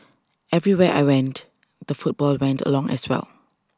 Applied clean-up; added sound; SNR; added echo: none; none; none; none.